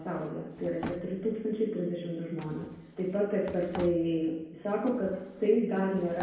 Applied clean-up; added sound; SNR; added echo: none; Drawer open or close; 16 dB; reverberation time 0.9 s.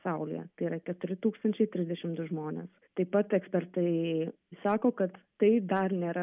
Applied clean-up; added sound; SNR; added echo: none; none; none; none.